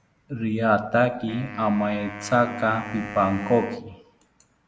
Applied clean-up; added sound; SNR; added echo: none; Wind instrument, woodwind instrument; 14 dB; none.